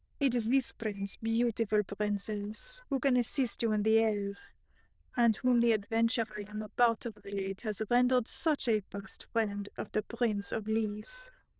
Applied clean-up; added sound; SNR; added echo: neural diffusion model UNIVERSE++.